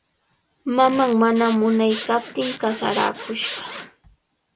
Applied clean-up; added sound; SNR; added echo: none; Zipper (clothing) / Sawing; 14 dB; none.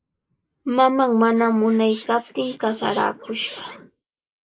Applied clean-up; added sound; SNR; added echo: neural mask model Resemble Enhance denoiser.